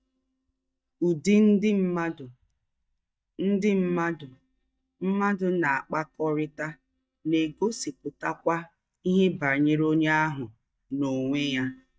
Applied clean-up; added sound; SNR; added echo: neural mask model DeepFilterNet 3.